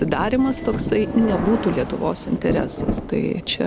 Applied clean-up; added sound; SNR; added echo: none; Subway, metro, underground / Sliding door + Rain; 5 dB; none.